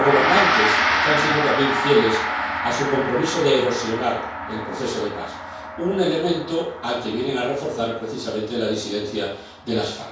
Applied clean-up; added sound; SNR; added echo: none; Gong; 2 dB; reverberation time 0.5 s.